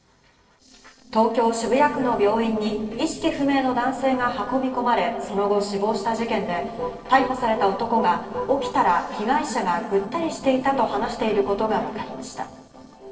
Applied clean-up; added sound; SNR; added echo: neural separator model SepFormer DNS4.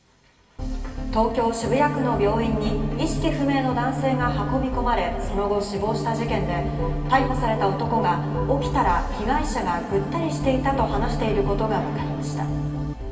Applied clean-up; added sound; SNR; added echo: none; Organ; 5 dB; reverberation time 2.5 s.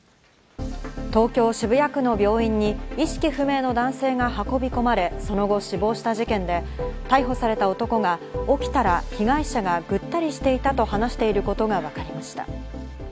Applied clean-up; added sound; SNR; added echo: none; none; none; none.